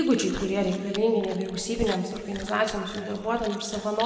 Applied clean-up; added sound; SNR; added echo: none; Chewing, mastication; 14 dB; reverberation time 2.2 s.